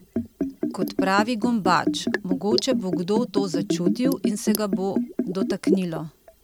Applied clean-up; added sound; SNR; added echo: none; Liquid; 0 dB; none.